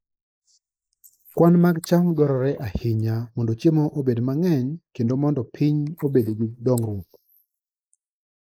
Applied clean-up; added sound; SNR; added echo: neural mask model Resemble Enhance denoiser.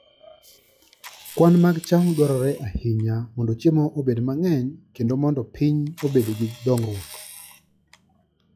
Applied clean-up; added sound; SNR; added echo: classical method log-MMSE.